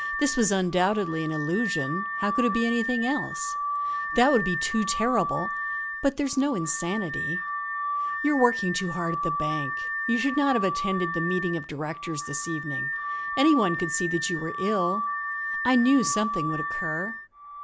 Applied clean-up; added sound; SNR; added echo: none; Alarm / Car; 3 dB; none.